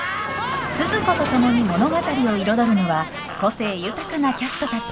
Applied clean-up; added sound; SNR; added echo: none; Motor vehicle (road); 10 dB; none.